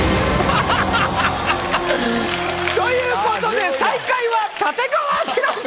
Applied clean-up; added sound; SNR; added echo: none; none; none; none.